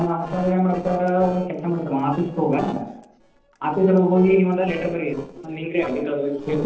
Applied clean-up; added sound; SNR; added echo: neural separator model SepFormer DNS4.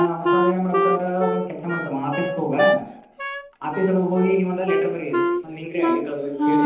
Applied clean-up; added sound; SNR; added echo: none; Wind instrument, woodwind instrument; -1 dB; reverberation time 0.9 s.